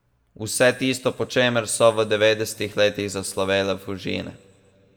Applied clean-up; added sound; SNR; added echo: none; none; none; reverberation time 1.5 s.